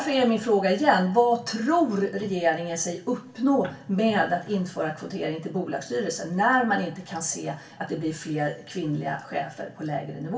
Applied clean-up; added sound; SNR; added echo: none; none; none; reverberation time 0.2 s.